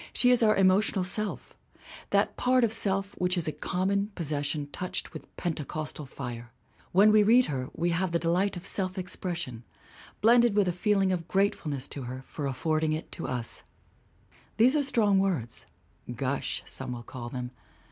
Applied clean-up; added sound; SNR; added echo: none; none; none; none.